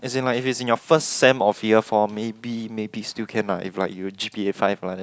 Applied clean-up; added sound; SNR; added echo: none; none; none; none.